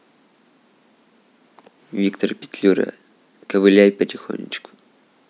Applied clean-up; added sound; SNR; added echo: none; none; none; none.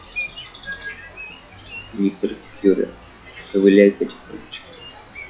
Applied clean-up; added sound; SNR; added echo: classical method log-MMSE.